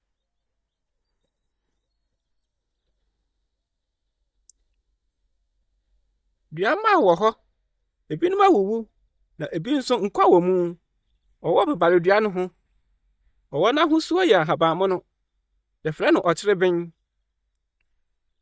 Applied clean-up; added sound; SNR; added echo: neural mask model DeepFilterNet 3.